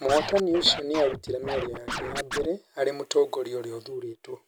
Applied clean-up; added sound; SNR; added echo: none; Scratching (performance technique); 7 dB; none.